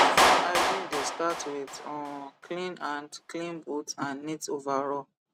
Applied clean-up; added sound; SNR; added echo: none; Clapping; -4 dB; none.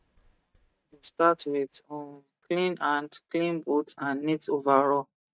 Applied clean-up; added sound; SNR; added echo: neural mask model DeepFilterNet 3.